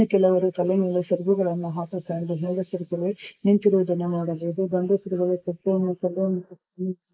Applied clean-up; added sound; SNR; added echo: neural mask model Resemble Enhance denoiser.